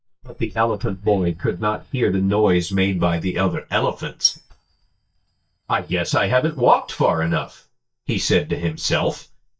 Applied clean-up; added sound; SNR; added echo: neural mask model DeepFilterNet 3.